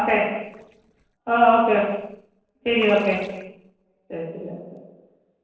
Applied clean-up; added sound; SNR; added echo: neural separator model SepFormer DNS4.